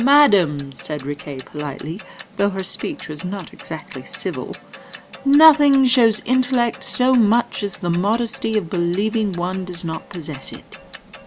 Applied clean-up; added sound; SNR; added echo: none; Clock; 19 dB; none.